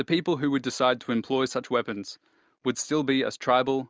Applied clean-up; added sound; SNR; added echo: none; none; none; none.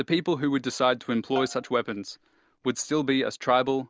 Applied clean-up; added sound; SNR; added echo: none; Bowed string instrument; 17 dB; none.